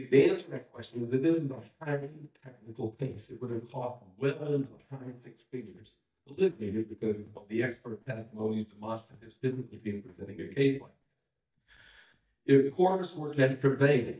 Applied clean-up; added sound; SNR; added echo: neural mask model DeepFilterNet 3.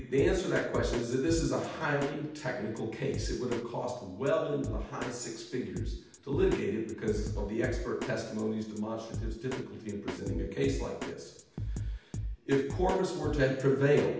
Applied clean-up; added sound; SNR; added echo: none; Drum kit; 7 dB; reverberation time 0.8 s.